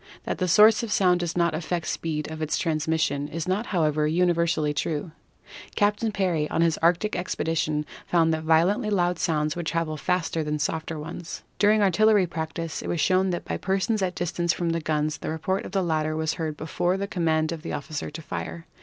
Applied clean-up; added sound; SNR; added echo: none; none; none; none.